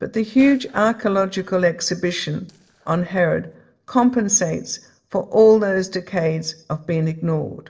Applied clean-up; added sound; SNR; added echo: neural separator model SepFormer DNS4.